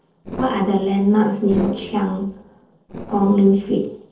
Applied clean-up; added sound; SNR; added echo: neural separator model SepFormer DNS4.